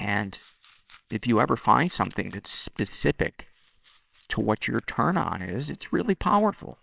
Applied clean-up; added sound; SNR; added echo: neural separator model SepFormer WHAMR!.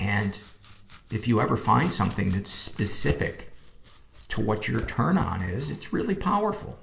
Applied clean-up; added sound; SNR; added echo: none; Domestic sounds, home sounds; 17 dB; reverberation time 0.9 s.